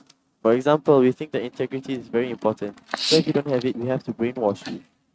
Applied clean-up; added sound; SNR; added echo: neural mask model RNNoise.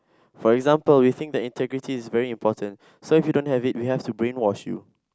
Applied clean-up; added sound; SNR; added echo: none; none; none; none.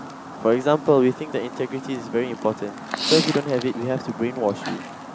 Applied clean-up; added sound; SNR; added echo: none; Chirp, tweet; 9 dB; none.